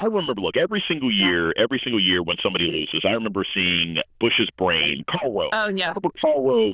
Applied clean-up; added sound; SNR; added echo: neural diffusion model UNIVERSE++.